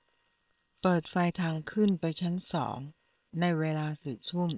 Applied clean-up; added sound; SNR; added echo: neural separator model SepFormer WHAM!.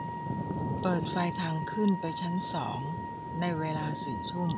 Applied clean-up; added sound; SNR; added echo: none; Wind instrument, woodwind instrument + Thunder / Rain; 2 dB; none.